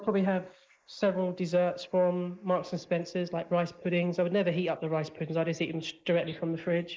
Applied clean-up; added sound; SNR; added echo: neural mask model Resemble Enhance denoiser.